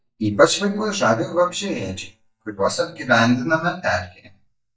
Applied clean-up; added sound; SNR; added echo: neural mask model DeepFilterNet 3.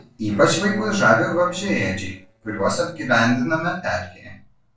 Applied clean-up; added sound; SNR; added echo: neural separator model SepFormer DNS4.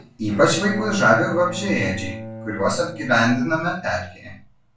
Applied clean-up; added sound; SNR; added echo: none; Bowed string instrument; 14 dB; reverberation time 0.3 s.